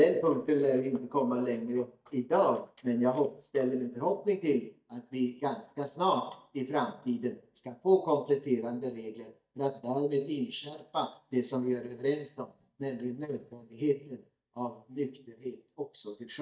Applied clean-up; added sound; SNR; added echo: neural mask model DeepFilterNet 3.